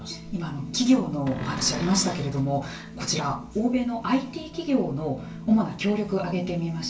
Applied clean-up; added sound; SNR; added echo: none; Cupboard open or close; 10 dB; reverberation time 0.3 s.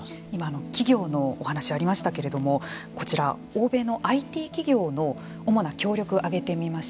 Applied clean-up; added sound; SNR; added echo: none; none; none; none.